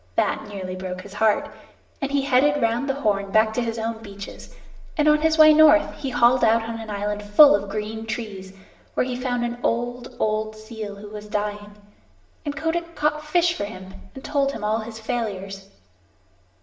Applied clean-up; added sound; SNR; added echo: none; none; none; reverberation time 0.8 s.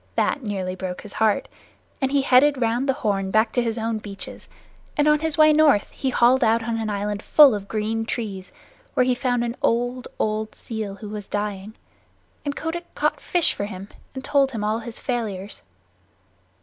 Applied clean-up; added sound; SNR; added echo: none; none; none; none.